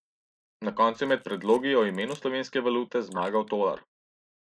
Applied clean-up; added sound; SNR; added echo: neural mask model Resemble Enhance denoiser.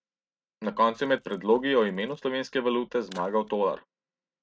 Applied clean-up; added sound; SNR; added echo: neural mask model RNNoise.